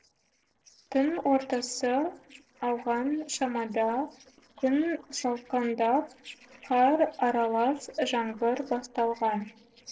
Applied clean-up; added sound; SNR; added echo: neural separator model SepFormer DNS4.